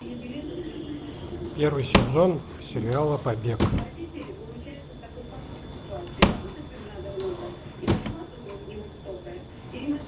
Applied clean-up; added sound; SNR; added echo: none; Drawer open or close / Wood; 2 dB; none.